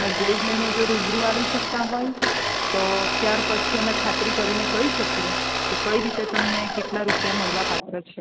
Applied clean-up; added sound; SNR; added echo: none; Domestic sounds, home sounds; -2 dB; none.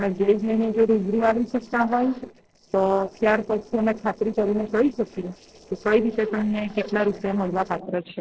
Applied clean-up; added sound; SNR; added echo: neural separator model SepFormer DNS4.